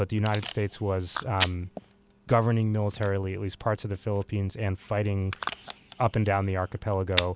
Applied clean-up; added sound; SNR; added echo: none; Packing tape, duct tape / Tearing; 7 dB; none.